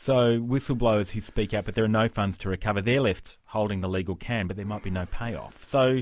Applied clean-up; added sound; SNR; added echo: none; none; none; none.